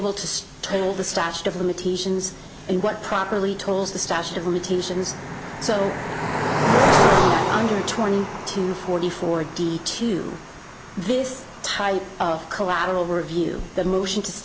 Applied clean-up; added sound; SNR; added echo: none; Cricket; 2 dB; none.